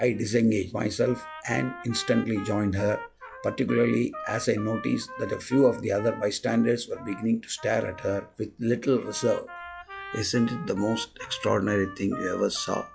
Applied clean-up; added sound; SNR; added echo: classical method log-MMSE.